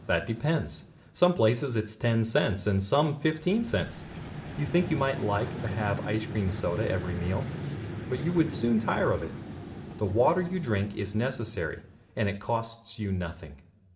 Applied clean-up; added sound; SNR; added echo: none; Vehicle; 10 dB; reverberation time 0.5 s.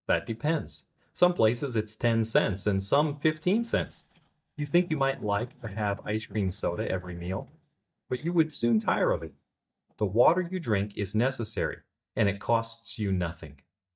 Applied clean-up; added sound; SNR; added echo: neural mask model DeepFilterNet 3.